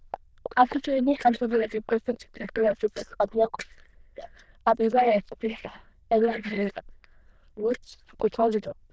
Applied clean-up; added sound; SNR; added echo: neural diffusion model UNIVERSE++.